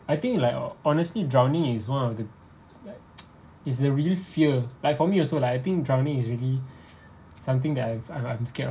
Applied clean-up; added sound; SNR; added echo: none; none; none; none.